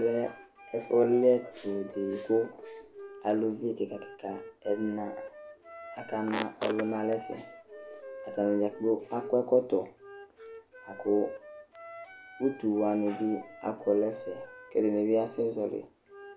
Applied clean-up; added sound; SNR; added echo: none; Wind instrument, woodwind instrument; 16 dB; none.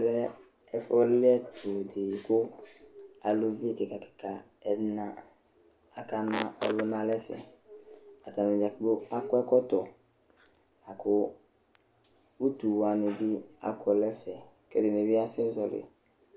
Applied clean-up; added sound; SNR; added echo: none; none; none; none.